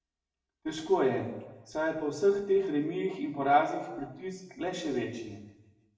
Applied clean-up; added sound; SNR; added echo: none; none; none; reverberation time 1.0 s.